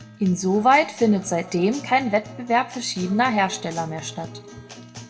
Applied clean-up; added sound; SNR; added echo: none; Acoustic guitar; 17 dB; reverberation time 0.6 s.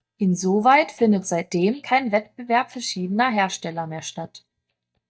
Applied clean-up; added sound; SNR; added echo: neural mask model DeepFilterNet 3.